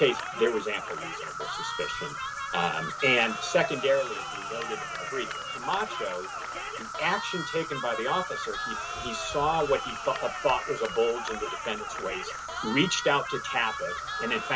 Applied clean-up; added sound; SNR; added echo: none; Insect + Cheering; 5 dB; none.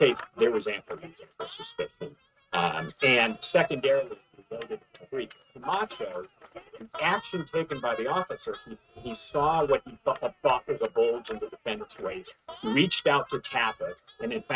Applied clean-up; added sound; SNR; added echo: neural mask model RNNoise.